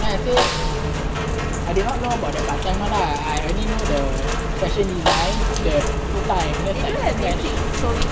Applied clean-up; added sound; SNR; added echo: none; Snare drum + Rain; 5 dB; none.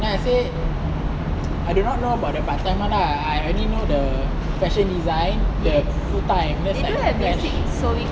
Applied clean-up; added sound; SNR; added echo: none; none; none; none.